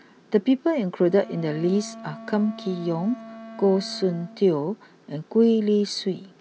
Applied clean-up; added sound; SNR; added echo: none; Wind instrument, woodwind instrument; 19 dB; none.